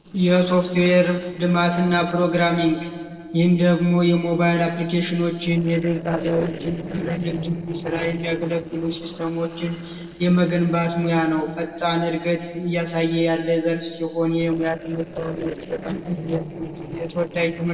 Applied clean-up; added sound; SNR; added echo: neural separator model SepFormer DNS4.